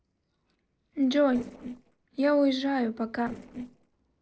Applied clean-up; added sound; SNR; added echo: neural separator model SepFormer DNS4.